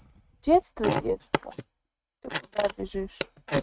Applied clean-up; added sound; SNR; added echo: neural mask model RNNoise.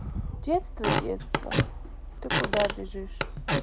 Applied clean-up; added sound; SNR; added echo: none; Squeak / Wood; -3 dB; none.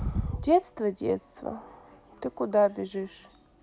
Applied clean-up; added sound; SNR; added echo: none; none; none; none.